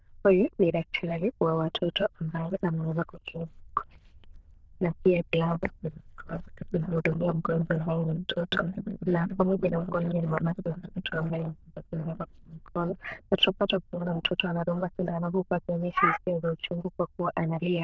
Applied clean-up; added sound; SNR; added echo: neural diffusion model UNIVERSE++.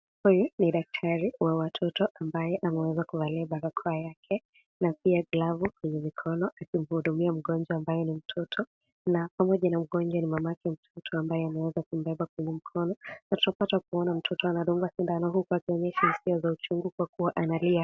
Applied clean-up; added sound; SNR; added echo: none; none; none; none.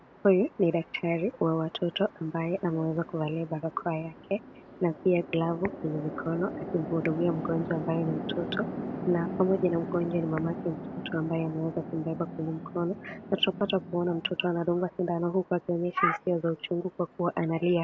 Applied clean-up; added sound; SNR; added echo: none; Chatter / Traffic noise, roadway noise / Train; 10 dB; none.